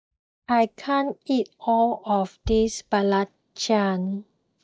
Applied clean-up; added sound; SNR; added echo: neural mask model DeepFilterNet 3.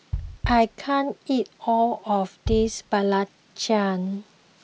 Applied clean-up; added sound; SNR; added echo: none; Bass drum + Bass drum; 12 dB; none.